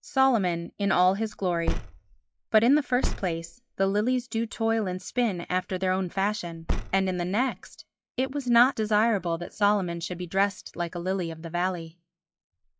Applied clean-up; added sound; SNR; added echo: classical method log-MMSE.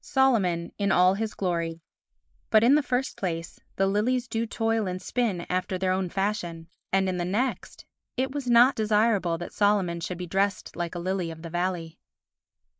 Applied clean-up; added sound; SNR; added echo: neural mask model Resemble Enhance denoiser.